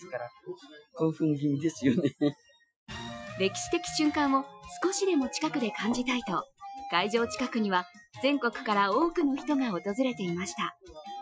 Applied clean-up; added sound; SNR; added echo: classical method Wiener filter.